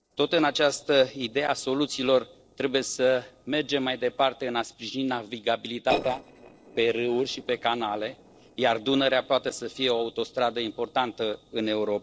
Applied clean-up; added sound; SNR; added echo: neural separator model SepFormer DNS4.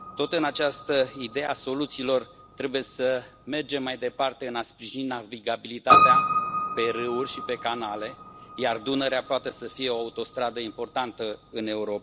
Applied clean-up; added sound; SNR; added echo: none; Piano; 1 dB; none.